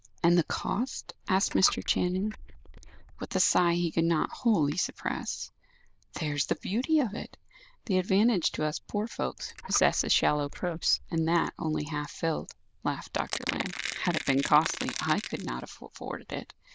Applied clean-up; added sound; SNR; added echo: neural diffusion model UNIVERSE++.